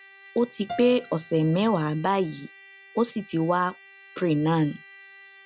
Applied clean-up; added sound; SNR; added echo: none; Piano + Trumpet; 19 dB; none.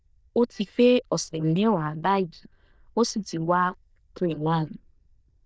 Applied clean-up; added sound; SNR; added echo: neural diffusion model UNIVERSE++.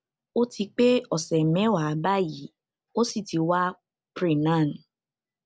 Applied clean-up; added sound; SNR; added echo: none; none; none; none.